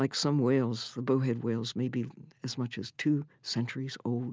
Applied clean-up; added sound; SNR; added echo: none; none; none; none.